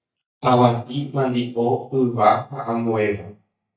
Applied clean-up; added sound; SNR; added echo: neural mask model DeepFilterNet 3.